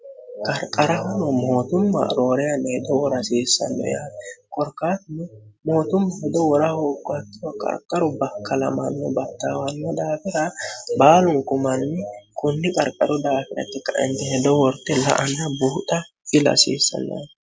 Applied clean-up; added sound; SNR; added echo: none; none; none; none.